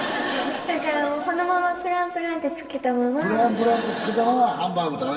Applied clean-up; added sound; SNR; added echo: none; none; none; reverberation time 2.1 s.